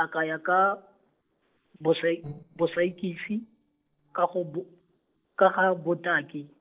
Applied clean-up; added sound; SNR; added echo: neural separator model SepFormer DNS4.